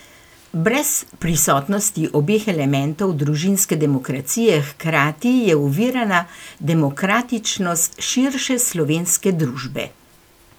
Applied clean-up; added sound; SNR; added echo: none; none; none; none.